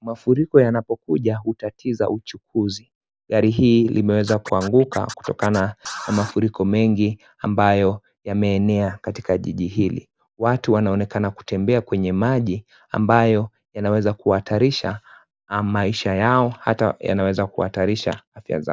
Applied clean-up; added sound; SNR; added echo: none; Scratching (performance technique); 15 dB; none.